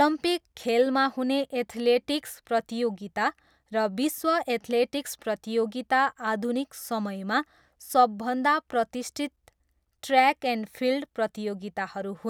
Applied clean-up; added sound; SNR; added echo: none; none; none; none.